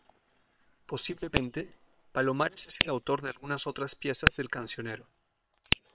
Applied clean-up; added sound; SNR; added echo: neural separator model SepFormer WHAM!.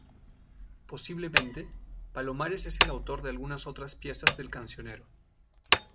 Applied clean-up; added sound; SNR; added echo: none; Hammer; -4 dB; none.